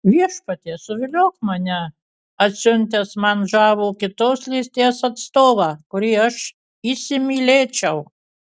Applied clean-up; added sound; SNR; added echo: none; none; none; none.